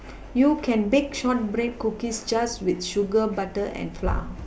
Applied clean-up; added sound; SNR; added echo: none; Toilet flush; 13 dB; none.